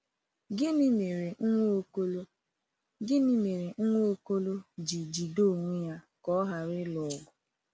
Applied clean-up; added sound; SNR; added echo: none; none; none; none.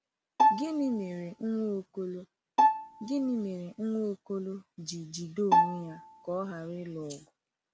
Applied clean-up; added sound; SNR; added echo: none; Bowed string instrument; -5 dB; none.